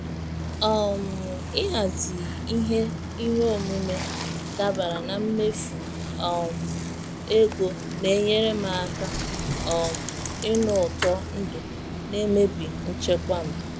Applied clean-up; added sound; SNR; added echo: none; Bicycle; 5 dB; none.